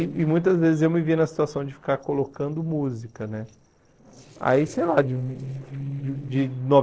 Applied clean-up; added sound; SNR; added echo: neural separator model SepFormer DNS4.